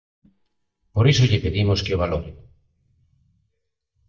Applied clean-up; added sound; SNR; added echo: neural mask model DeepFilterNet 3.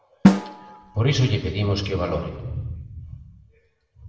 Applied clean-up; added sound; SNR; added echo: none; Drum; 0 dB; reverberation time 1.1 s.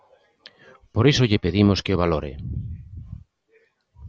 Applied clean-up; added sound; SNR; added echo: none; none; none; none.